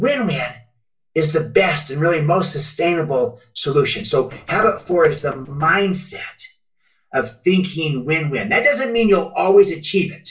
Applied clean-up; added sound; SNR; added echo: neural separator model SepFormer DNS4.